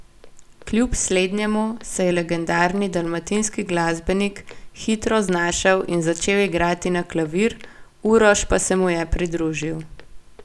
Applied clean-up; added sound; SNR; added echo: none; Walk, footsteps; 19 dB; none.